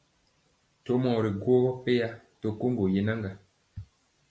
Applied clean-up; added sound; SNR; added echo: none; none; none; none.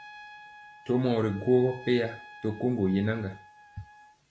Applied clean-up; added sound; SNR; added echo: none; Trumpet; 20 dB; none.